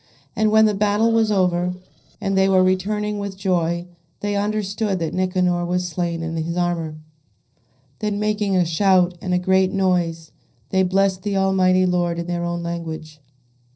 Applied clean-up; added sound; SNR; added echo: neural separator model SepFormer DNS4.